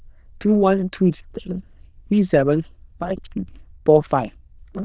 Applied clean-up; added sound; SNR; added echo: neural diffusion model UNIVERSE++.